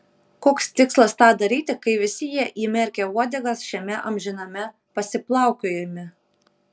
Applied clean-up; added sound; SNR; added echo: none; none; none; none.